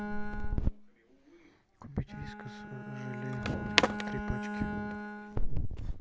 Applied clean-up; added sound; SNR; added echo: none; Skateboard + Bowed string instrument; 3 dB; none.